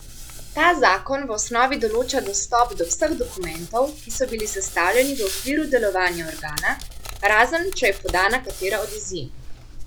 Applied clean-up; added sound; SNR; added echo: none; Hands; 11 dB; none.